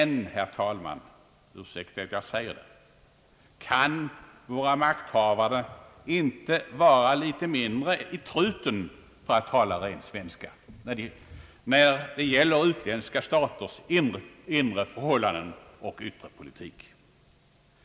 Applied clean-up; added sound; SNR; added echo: none; none; none; none.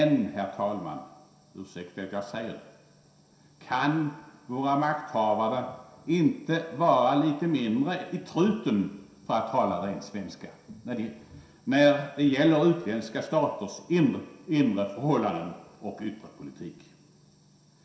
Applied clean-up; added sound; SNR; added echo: none; none; none; reverberation time 0.7 s.